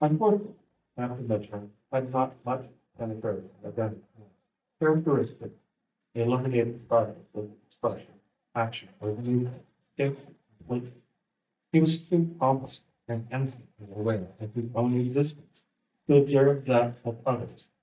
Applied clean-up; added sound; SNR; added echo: neural mask model DeepFilterNet 3.